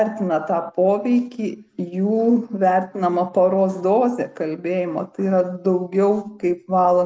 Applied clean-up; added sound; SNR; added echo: none; none; none; none.